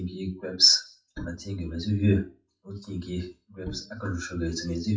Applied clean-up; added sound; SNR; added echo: classical method WPE with log-MMSE.